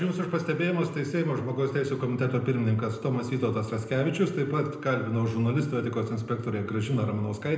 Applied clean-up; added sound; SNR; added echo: none; none; none; reverberation time 0.8 s.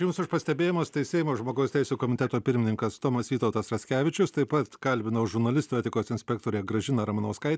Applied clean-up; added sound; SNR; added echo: none; none; none; none.